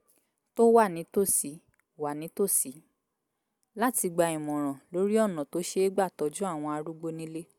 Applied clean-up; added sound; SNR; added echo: none; none; none; none.